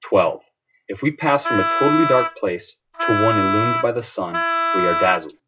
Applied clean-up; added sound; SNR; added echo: none; Wind instrument, woodwind instrument; 1 dB; none.